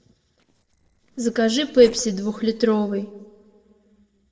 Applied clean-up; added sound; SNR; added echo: neural separator model SepFormer DNS4.